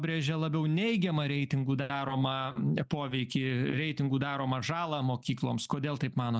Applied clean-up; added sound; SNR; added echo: none; none; none; none.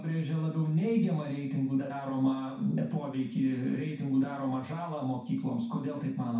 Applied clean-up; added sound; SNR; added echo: none; none; none; reverberation time 0.6 s.